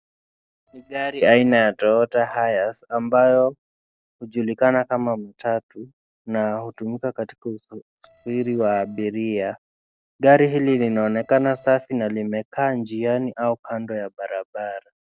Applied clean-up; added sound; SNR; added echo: neural separator model SepFormer DNS4.